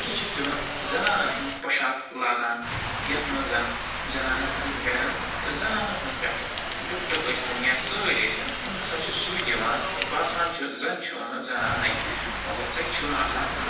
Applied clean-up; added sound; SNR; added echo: none; Rain; 3 dB; reverberation time 0.9 s.